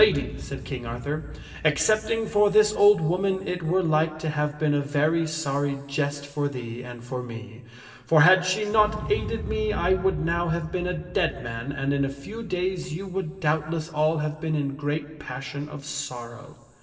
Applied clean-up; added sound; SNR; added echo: none; Explosion; 15 dB; reverberation time 2.8 s.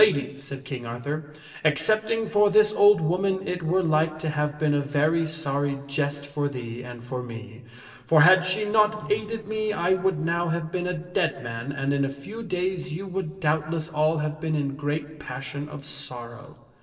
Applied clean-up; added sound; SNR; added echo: neural separator model SepFormer DNS4.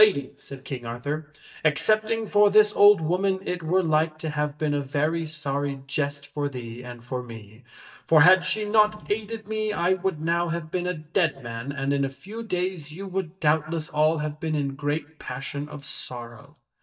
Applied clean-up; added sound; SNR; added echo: neural mask model DeepFilterNet 3.